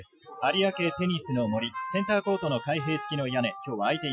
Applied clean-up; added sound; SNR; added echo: classical method Wiener filter.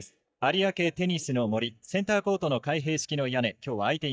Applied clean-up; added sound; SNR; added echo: neural mask model DeepFilterNet 3.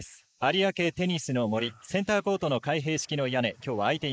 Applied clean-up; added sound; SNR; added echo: neural mask model Resemble Enhance denoiser.